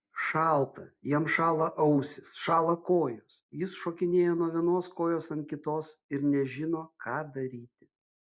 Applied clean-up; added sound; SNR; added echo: none; none; none; none.